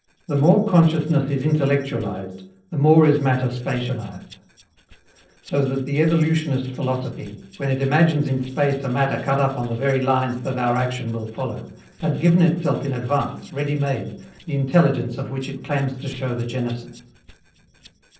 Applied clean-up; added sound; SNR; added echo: neural separator model SepFormer DNS4.